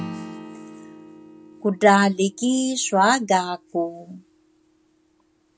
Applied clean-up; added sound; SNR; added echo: none; Acoustic guitar / Strum; 18 dB; none.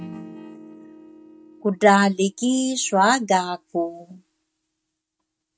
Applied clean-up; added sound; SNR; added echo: neural mask model RNNoise.